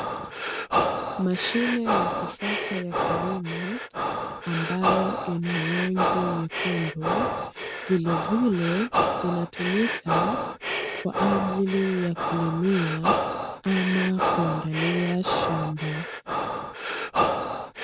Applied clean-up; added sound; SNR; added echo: none; Breathing; 0 dB; none.